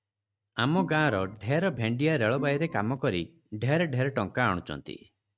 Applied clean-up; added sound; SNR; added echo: neural mask model RNNoise.